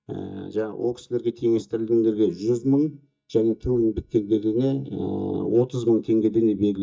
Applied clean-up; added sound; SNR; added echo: neural mask model DeepFilterNet 3.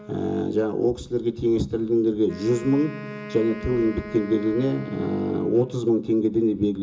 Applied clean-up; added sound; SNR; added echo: none; Wind instrument, woodwind instrument; 16 dB; reverberation time 0.2 s.